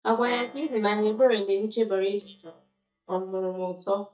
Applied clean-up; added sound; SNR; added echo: neural mask model DeepFilterNet 3.